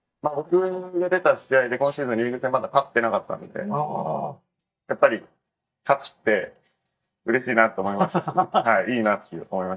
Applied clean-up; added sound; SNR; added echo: neural mask model DeepFilterNet 3.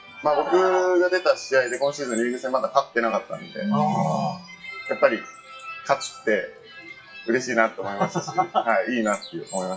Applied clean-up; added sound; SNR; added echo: classical method WPE with log-MMSE.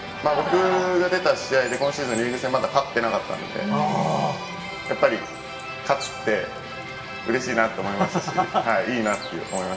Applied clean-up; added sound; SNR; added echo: none; Water / Bird; 20 dB; reverberation time 0.8 s.